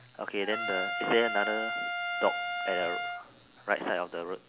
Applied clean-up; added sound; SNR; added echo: none; Trumpet; 1 dB; none.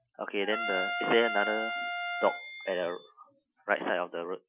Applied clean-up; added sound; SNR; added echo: classical method Wiener filter.